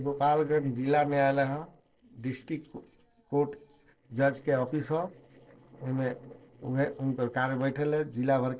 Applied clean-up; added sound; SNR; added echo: neural separator model SepFormer DNS4.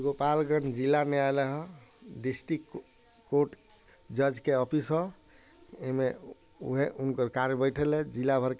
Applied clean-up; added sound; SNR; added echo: none; none; none; none.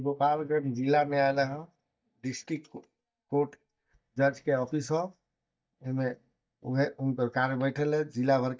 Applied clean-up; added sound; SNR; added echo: neural mask model DeepFilterNet 3.